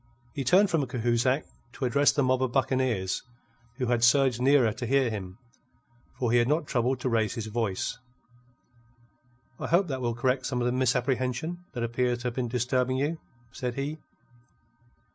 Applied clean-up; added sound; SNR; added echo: none; none; none; none.